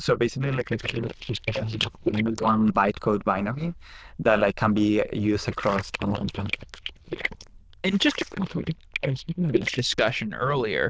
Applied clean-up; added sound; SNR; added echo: neural diffusion model UNIVERSE++.